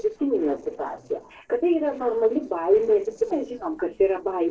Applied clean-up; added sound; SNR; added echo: neural separator model SepFormer DNS4.